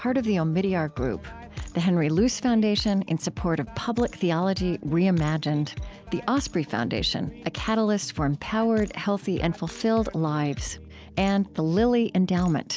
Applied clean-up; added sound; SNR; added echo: none; none; none; none.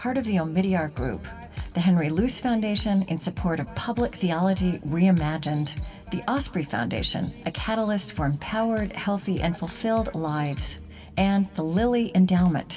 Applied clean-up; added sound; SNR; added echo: none; none; none; reverberation time 2.8 s.